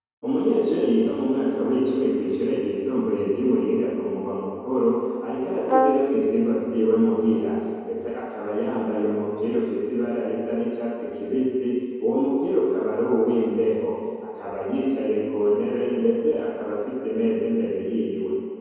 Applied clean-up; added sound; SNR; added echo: none; Brass instrument; -1 dB; reverberation time 2.2 s.